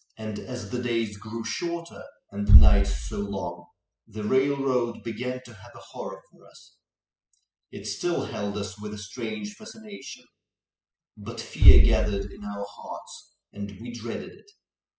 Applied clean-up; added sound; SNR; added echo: classical method spectral subtraction.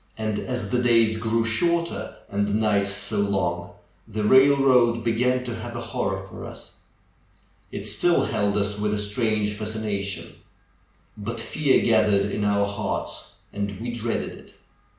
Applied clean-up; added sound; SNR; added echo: none; none; none; none.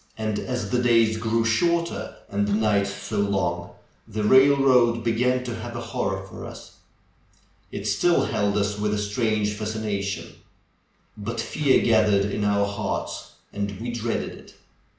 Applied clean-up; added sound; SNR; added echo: neural mask model Resemble Enhance denoiser.